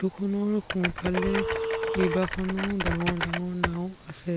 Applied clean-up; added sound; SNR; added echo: none; Telephone + Typing; 3 dB; none.